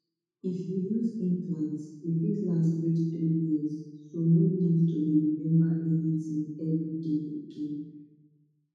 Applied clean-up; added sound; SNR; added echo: none; none; none; reverberation time 1.1 s.